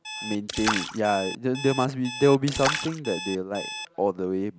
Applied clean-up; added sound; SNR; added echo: none; Alarm + Splash, splatter; 7 dB; none.